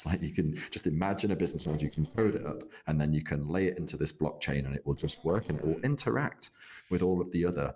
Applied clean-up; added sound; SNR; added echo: neural separator model SepFormer DNS4.